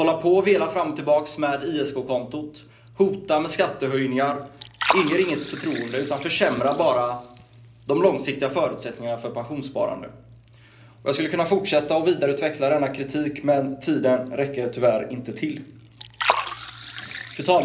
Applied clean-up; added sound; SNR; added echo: none; Liquid; 12 dB; reverberation time 0.5 s.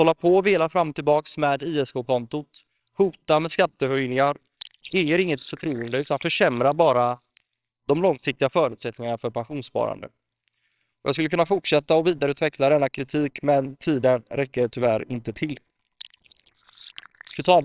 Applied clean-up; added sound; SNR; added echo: neural separator model SepFormer WHAMR!.